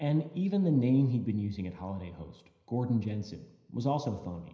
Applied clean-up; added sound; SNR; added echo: none; none; none; reverberation time 0.9 s.